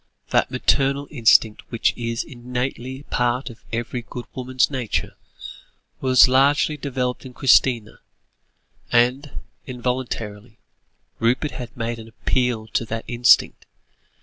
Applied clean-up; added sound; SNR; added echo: none; none; none; none.